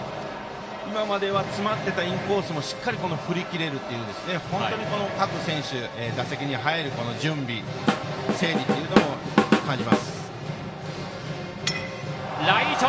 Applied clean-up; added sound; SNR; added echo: none; Drum / Drum kit; -4 dB; reverberation time 1.7 s.